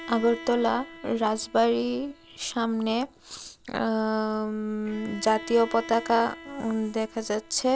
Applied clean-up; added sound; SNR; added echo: none; Bowed string instrument; 18 dB; none.